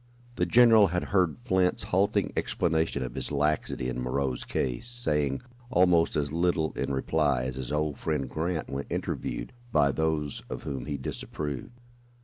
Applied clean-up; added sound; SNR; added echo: none; none; none; none.